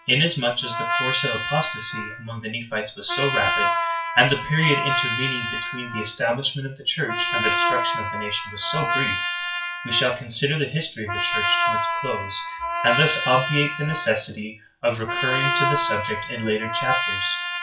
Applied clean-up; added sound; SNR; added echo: classical method WPE with log-MMSE.